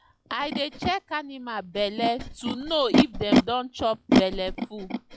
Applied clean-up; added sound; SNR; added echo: classical method log-MMSE.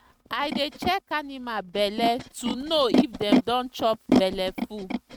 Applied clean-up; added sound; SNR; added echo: neural mask model RNNoise.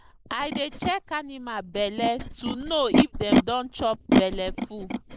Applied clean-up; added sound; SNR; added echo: neural mask model Resemble Enhance denoiser.